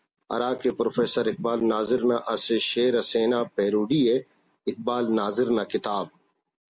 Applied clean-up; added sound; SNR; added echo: none; none; none; none.